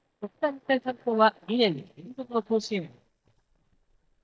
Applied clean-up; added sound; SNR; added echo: neural mask model DeepFilterNet 3.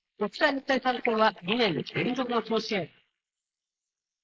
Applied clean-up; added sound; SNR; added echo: neural mask model Resemble Enhance denoiser.